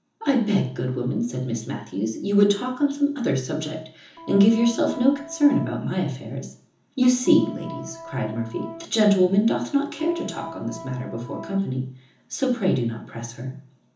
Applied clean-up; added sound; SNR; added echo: none; Organ; 15 dB; reverberation time 0.7 s.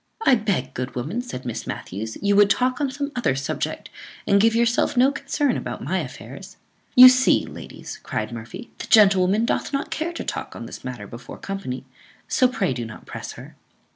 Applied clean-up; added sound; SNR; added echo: none; none; none; none.